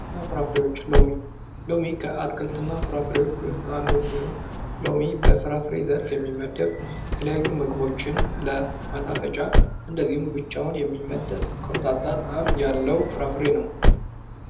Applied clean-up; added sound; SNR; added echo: none; Car; -2 dB; reverberation time 0.8 s.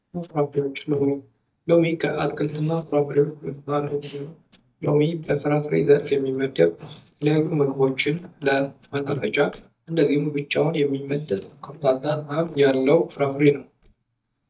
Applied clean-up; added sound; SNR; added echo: neural mask model DeepFilterNet 3.